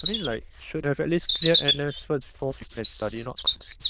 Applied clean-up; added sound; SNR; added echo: neural diffusion model UNIVERSE++.